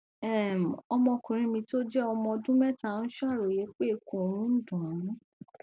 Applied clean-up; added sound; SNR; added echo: none; none; none; none.